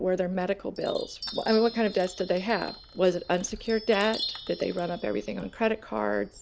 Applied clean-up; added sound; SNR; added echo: none; Chime; 14 dB; none.